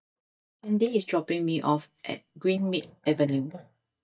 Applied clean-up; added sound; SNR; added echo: neural mask model DeepFilterNet 3.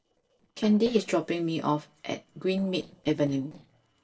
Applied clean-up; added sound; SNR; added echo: neural separator model SepFormer DNS4.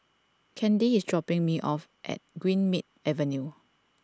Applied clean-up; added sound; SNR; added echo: none; none; none; none.